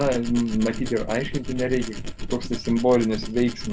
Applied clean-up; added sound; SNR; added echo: none; Tools; 7 dB; none.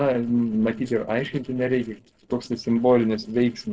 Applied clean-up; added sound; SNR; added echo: neural separator model SepFormer DNS4.